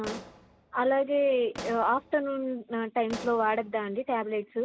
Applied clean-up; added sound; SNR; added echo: none; Explosion; 17 dB; none.